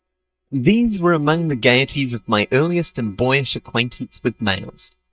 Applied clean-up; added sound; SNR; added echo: neural mask model DeepFilterNet 3.